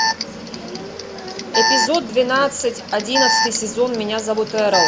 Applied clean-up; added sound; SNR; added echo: none; Alarm; 1 dB; none.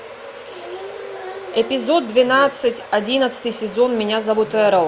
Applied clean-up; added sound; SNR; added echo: none; none; none; none.